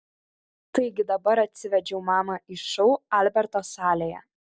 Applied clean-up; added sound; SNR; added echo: none; none; none; none.